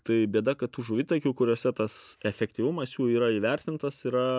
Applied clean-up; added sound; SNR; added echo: none; none; none; none.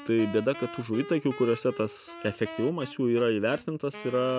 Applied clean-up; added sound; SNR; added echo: none; Wind instrument, woodwind instrument; 16 dB; none.